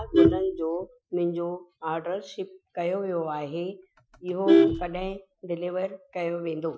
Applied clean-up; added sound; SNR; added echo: classical method Wiener filter.